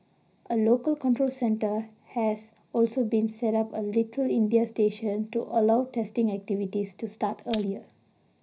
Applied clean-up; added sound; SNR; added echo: none; Glass; 13 dB; reverberation time 0.4 s.